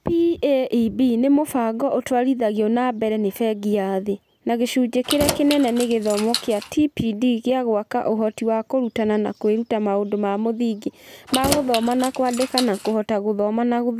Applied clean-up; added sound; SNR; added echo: none; Keys jangling; 8 dB; none.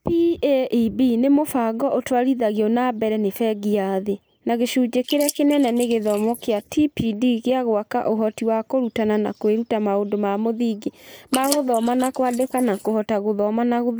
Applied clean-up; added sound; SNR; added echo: neural mask model Resemble Enhance denoiser.